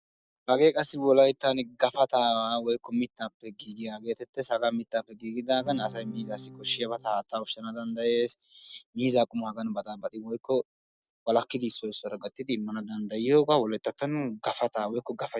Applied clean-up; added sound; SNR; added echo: neural separator model SepFormer DNS4.